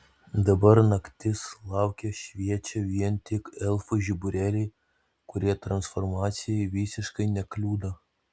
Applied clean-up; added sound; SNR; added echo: none; none; none; none.